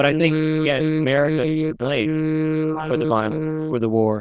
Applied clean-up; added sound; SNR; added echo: neural diffusion model UNIVERSE++.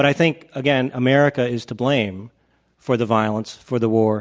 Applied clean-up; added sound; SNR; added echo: none; none; none; none.